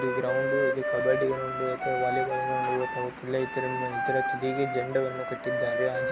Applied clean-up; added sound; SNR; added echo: none; Wind instrument, woodwind instrument; 0 dB; none.